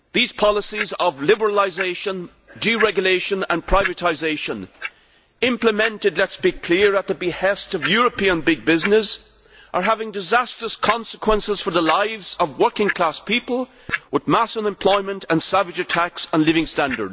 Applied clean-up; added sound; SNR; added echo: none; Clock; 14 dB; none.